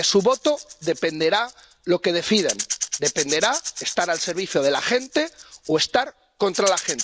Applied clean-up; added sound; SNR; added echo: none; Rattle / Rattle (instrument); 10 dB; none.